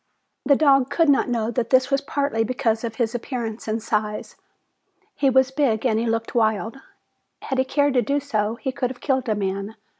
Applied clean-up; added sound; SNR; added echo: none; none; none; none.